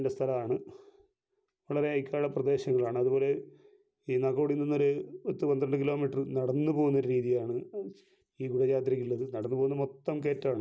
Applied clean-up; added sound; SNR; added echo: none; none; none; none.